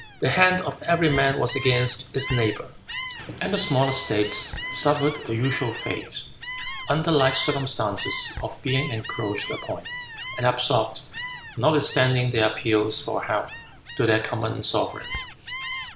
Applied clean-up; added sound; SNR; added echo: none; Gull, seagull; 11 dB; none.